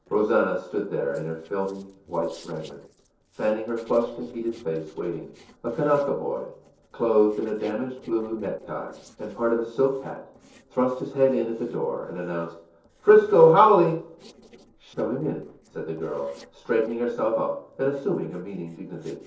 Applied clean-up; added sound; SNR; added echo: neural separator model SepFormer DNS4.